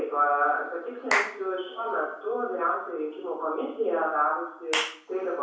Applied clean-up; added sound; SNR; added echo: none; Clapping / Chirp, tweet; 7 dB; reverberation time 0.7 s.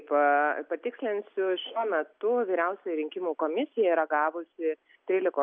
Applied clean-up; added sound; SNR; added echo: none; none; none; none.